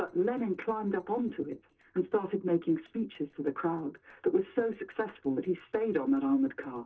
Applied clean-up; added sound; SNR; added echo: neural separator model SepFormer DNS4.